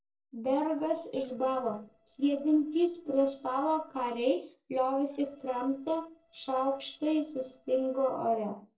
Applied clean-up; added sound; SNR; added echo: neural separator model SepFormer DNS4.